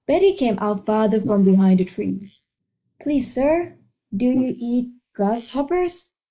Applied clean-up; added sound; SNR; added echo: neural mask model Resemble Enhance denoiser.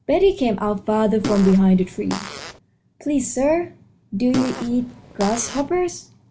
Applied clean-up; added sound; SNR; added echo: none; Fart; 10 dB; none.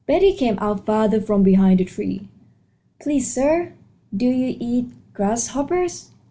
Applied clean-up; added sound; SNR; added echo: none; none; none; none.